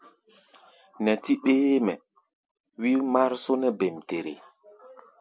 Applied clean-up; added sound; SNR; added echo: none; none; none; none.